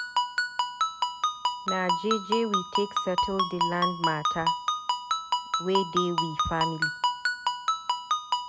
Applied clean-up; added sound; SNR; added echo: none; Ringtone; -4 dB; none.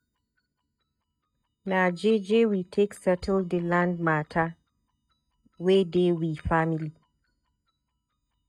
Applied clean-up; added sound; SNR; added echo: neural mask model DeepFilterNet 3.